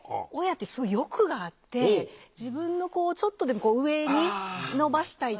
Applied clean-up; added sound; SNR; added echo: none; none; none; none.